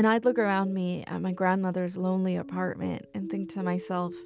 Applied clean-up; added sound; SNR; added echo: none; none; none; none.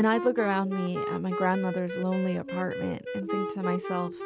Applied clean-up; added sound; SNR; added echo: none; Wind instrument, woodwind instrument; 6 dB; none.